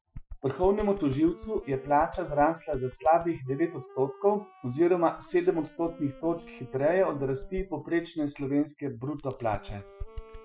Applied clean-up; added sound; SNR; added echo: classical method Wiener filter.